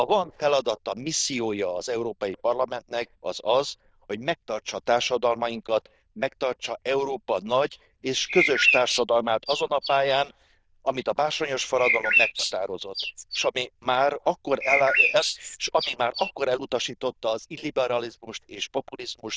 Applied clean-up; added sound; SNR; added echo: neural diffusion model UNIVERSE++.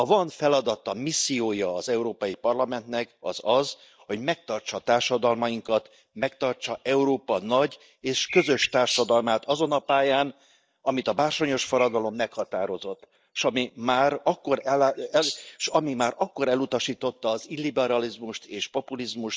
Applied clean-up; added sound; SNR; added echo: neural mask model DeepFilterNet 3.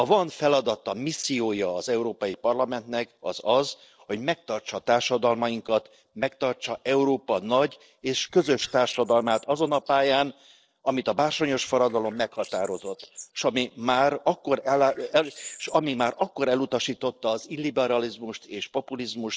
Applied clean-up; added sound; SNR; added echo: neural separator model SepFormer DNS4.